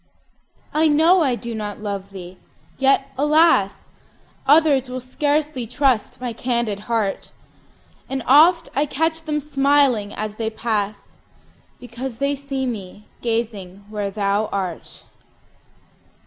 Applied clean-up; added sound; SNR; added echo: none; none; none; none.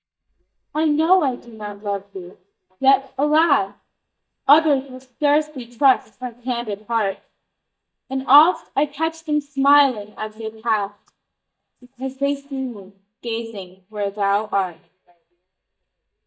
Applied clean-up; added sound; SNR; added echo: neural mask model DeepFilterNet 3.